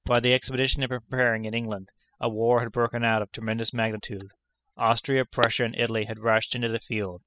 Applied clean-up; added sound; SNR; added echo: classical method spectral subtraction.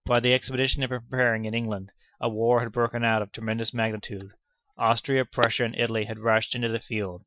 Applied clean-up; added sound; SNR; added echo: classical method Wiener filter.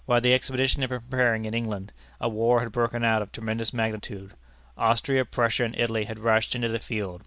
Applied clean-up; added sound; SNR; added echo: none; none; none; none.